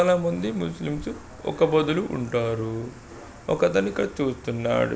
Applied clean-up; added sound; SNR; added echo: none; none; none; none.